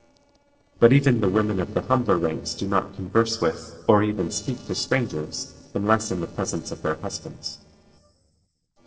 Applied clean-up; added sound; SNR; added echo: neural separator model SepFormer DNS4.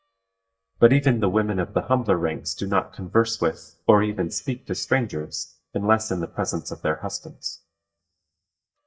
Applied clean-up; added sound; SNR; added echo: neural mask model DeepFilterNet 3.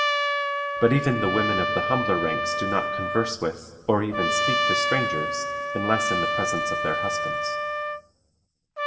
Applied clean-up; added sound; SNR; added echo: none; Trumpet; -1 dB; reverberation time 1.9 s.